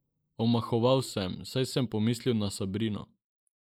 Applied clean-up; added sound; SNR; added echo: neural mask model Resemble Enhance denoiser.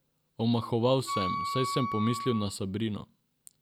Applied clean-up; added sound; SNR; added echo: none; Wind instrument, woodwind instrument; 5 dB; none.